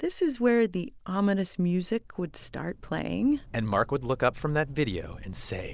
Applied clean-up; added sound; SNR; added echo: none; none; none; none.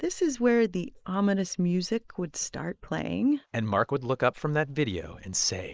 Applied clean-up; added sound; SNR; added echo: neural mask model Resemble Enhance denoiser.